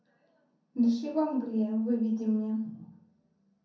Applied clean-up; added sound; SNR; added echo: none; none; none; reverberation time 0.5 s.